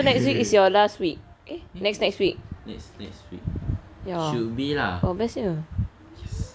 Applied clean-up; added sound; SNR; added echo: none; none; none; none.